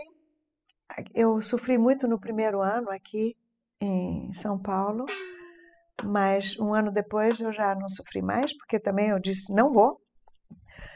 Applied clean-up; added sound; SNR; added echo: classical method spectral subtraction.